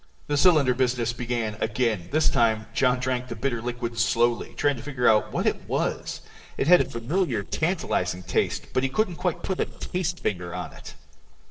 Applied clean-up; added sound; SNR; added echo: neural separator model SepFormer DNS4.